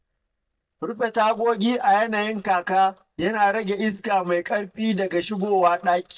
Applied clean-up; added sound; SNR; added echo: neural mask model DeepFilterNet 3.